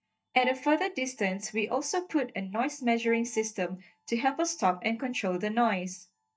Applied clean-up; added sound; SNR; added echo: neural mask model DeepFilterNet 3.